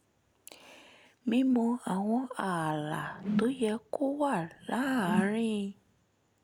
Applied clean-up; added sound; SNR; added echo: none; Whoosh, swoosh, swish; 6 dB; none.